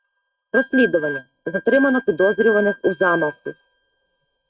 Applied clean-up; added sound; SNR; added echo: neural mask model RNNoise.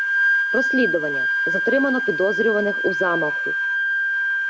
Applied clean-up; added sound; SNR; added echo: none; Wind instrument, woodwind instrument; -3 dB; none.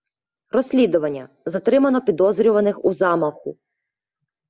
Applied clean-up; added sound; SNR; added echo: none; none; none; none.